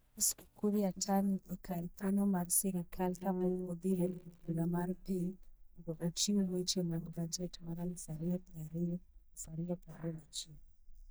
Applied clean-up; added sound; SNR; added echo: neural mask model DeepFilterNet 3.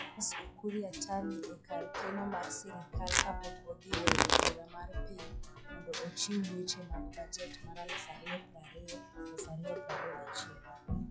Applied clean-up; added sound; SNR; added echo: classical method log-MMSE.